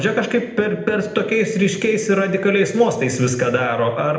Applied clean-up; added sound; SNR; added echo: none; none; none; reverberation time 0.8 s.